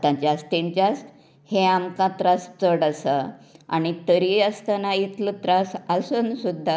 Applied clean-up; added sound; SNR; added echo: none; none; none; none.